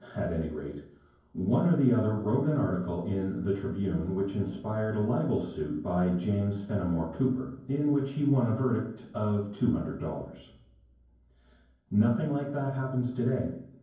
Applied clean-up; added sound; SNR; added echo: none; none; none; reverberation time 0.9 s.